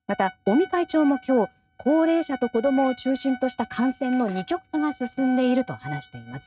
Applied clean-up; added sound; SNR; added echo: neural mask model RNNoise.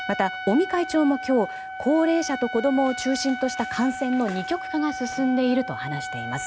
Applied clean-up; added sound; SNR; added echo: none; Trumpet; 9 dB; none.